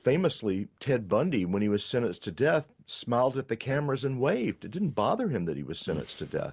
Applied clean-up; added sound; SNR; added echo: none; none; none; none.